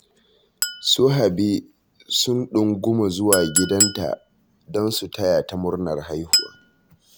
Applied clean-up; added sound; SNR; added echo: none; Chink, clink; 6 dB; none.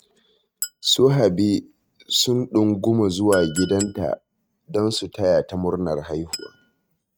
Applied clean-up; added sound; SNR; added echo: neural mask model RNNoise.